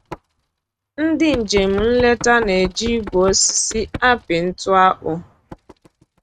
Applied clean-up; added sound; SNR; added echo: neural mask model RNNoise.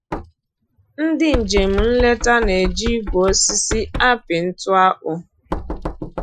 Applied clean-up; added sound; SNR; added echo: classical method Wiener filter.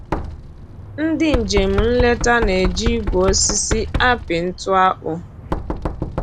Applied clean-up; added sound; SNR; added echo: none; Knock; 4 dB; none.